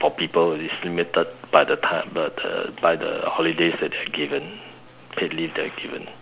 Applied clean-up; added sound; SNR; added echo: none; none; none; none.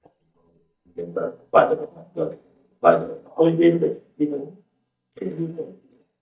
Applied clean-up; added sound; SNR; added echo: neural mask model DeepFilterNet 3.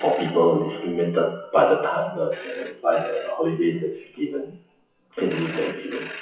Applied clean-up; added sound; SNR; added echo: classical method WPE with log-MMSE.